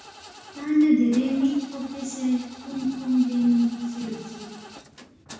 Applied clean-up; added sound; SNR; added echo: none; Engine starting / Car; 20 dB; reverberation time 1.1 s.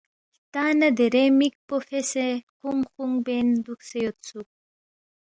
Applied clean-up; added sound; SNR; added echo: none; none; none; none.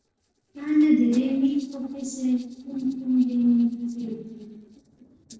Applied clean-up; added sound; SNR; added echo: neural separator model SepFormer DNS4.